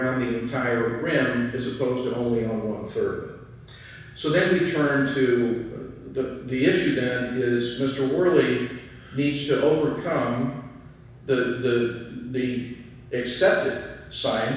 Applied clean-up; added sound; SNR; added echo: none; none; none; reverberation time 1.1 s.